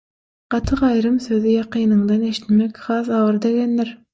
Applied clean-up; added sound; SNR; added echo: neural mask model DeepFilterNet 3.